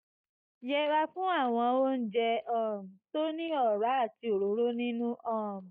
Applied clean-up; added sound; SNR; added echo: neural mask model DeepFilterNet 3.